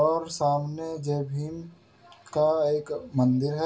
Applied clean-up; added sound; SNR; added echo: none; none; none; reverberation time 0.2 s.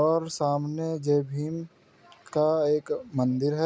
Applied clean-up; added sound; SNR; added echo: none; none; none; none.